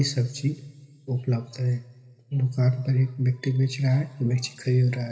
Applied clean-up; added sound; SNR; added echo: none; none; none; reverberation time 1.4 s.